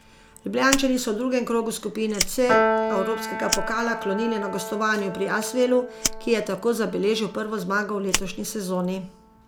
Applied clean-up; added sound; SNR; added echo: none; Piano + Fire; 4 dB; none.